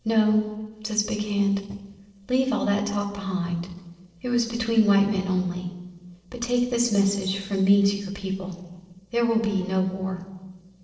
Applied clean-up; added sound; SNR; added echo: neural separator model SepFormer DNS4.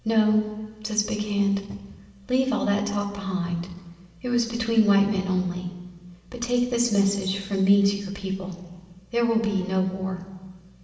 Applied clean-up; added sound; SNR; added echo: none; Cupboard open or close; 19 dB; reverberation time 1.4 s.